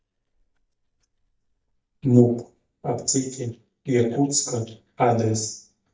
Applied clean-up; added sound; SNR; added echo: neural mask model DeepFilterNet 3.